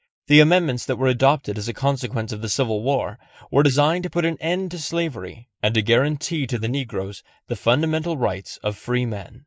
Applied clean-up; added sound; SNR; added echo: neural mask model Resemble Enhance denoiser.